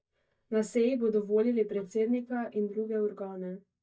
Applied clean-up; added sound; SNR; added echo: neural mask model DeepFilterNet 3.